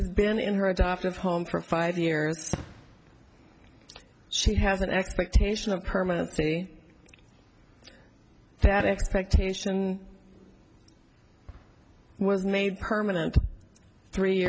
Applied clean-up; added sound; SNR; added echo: none; Fireworks; 19 dB; none.